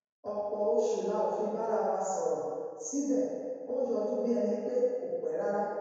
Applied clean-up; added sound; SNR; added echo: none; none; none; reverberation time 1.9 s.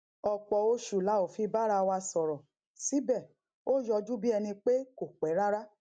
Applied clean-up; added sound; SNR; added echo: none; none; none; none.